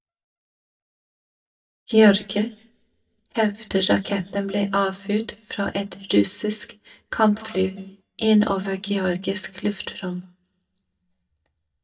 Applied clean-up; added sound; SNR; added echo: neural mask model DeepFilterNet 3.